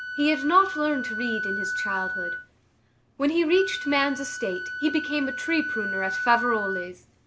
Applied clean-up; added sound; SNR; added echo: none; Wind instrument, woodwind instrument; 5 dB; none.